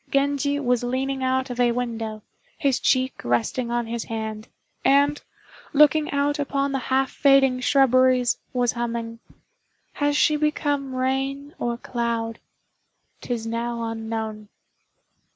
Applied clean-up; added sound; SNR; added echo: none; none; none; none.